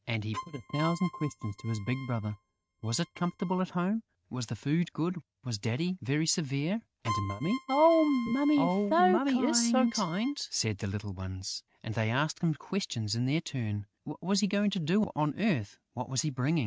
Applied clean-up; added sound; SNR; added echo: neural mask model RNNoise.